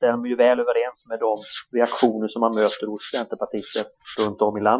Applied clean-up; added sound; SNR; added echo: classical method Wiener filter.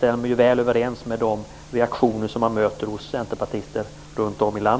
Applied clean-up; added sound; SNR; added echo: none; none; none; none.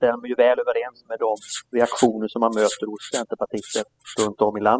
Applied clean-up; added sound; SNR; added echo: classical method spectral subtraction.